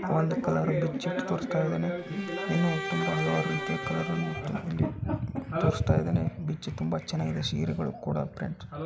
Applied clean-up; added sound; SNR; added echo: none; Bowed string instrument; 7 dB; none.